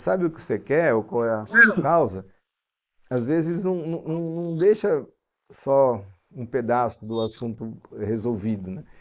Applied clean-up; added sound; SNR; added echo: neural mask model Resemble Enhance denoiser.